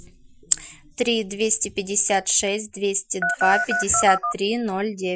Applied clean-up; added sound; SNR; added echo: classical method Wiener filter.